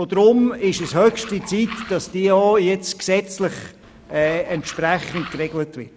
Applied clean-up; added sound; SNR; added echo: none; Tools; 18 dB; none.